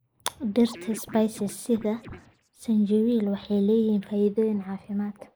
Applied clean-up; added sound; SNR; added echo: neural mask model Resemble Enhance denoiser.